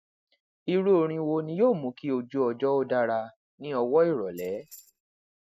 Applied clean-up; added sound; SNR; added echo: neural mask model RNNoise.